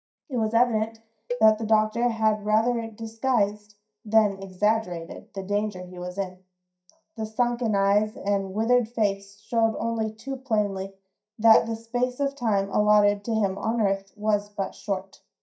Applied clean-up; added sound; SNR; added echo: neural mask model DeepFilterNet 3.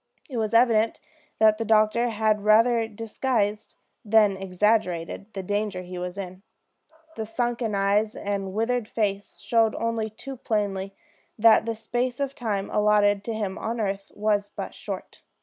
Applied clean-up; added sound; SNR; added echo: none; none; none; none.